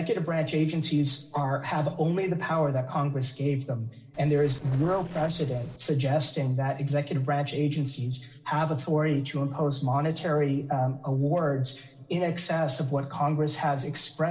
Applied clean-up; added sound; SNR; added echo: neural separator model SepFormer DNS4.